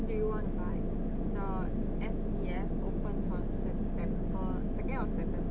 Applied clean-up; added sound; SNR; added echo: none; none; none; none.